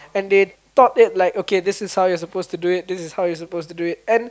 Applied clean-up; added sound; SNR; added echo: none; none; none; none.